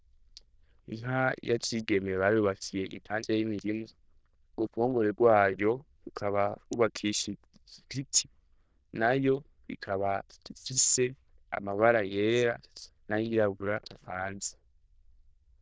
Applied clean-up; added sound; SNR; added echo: neural diffusion model UNIVERSE++.